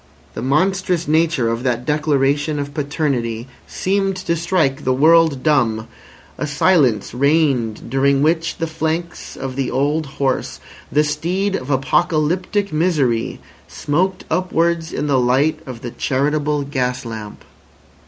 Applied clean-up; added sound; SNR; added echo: none; none; none; none.